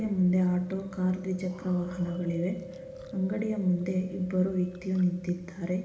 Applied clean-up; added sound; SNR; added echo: none; Chewing, mastication; 17 dB; reverberation time 1.1 s.